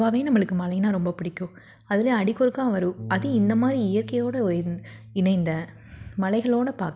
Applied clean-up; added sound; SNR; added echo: none; Bass guitar; 17 dB; none.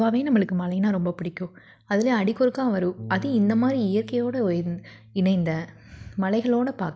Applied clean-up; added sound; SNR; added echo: neural mask model DeepFilterNet 3.